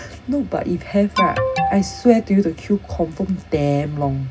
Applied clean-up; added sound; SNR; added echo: none; Alarm; 3 dB; reverberation time 0.4 s.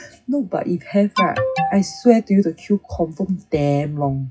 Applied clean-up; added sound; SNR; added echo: classical method WPE with log-MMSE.